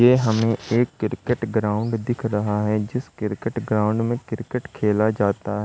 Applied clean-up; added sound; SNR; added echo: none; none; none; none.